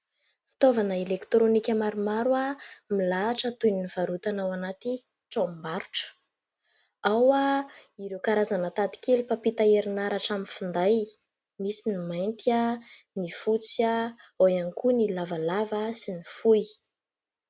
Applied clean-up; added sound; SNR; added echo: none; none; none; none.